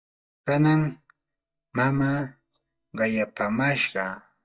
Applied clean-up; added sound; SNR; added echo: neural mask model DeepFilterNet 3.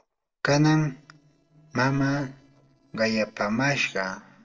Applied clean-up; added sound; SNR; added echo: neural separator model SepFormer DNS4.